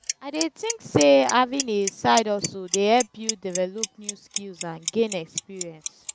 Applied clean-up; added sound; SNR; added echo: none; Clock; 7 dB; none.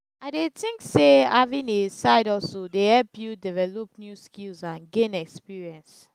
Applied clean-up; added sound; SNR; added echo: none; none; none; none.